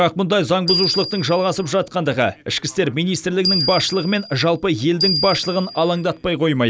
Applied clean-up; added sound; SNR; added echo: none; Bell; 6 dB; none.